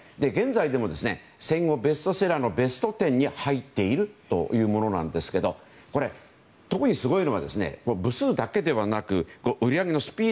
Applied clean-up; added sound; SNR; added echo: none; none; none; none.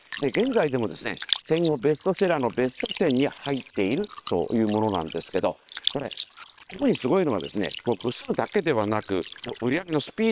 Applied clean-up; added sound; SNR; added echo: neural separator model SepFormer WHAM!.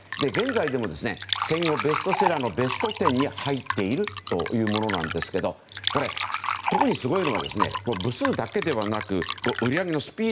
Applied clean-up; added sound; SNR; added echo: none; Fill (with liquid); 4 dB; none.